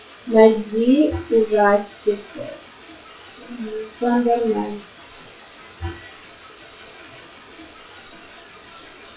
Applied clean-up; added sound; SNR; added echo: classical method WPE with log-MMSE.